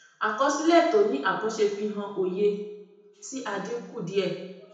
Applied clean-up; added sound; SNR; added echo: none; none; none; reverberation time 0.9 s.